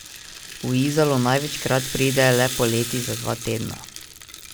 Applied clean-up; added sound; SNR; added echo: none; Rattle (instrument); 9 dB; none.